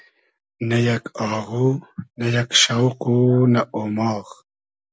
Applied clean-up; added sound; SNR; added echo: none; none; none; none.